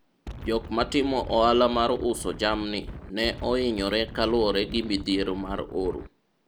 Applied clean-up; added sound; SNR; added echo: none; Wind; 12 dB; none.